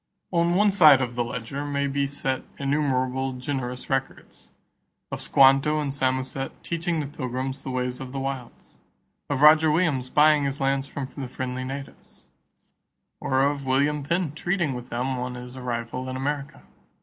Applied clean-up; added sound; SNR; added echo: none; none; none; none.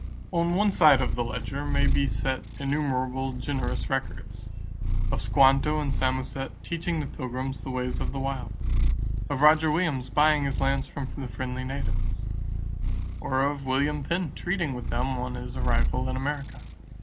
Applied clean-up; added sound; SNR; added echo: none; Purr; 0 dB; none.